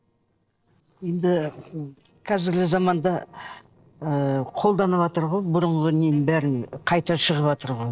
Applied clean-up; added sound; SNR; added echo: neural separator model SepFormer DNS4.